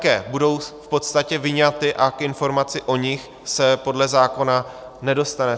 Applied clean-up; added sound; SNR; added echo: none; none; none; none.